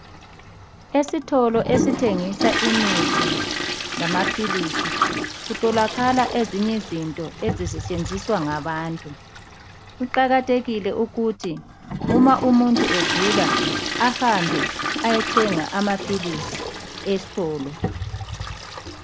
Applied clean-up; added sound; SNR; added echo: none; Toilet flush; 3 dB; none.